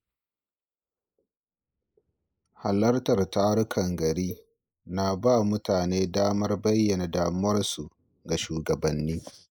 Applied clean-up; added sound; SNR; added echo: neural mask model Resemble Enhance denoiser.